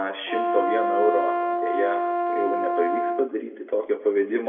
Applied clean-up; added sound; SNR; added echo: none; Brass instrument; -1 dB; reverberation time 1.0 s.